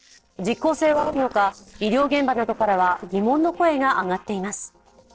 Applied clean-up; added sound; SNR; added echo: neural separator model SepFormer DNS4.